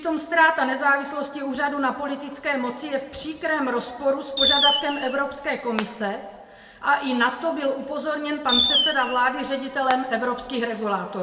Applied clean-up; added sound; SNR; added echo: none; Fireworks; 1 dB; reverberation time 1.6 s.